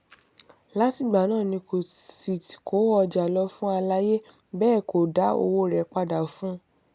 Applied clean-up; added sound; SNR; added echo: none; none; none; none.